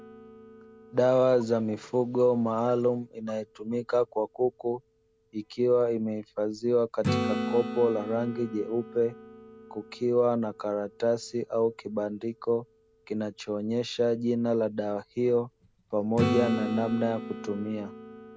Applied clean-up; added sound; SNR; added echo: none; Acoustic guitar / Strum; 10 dB; none.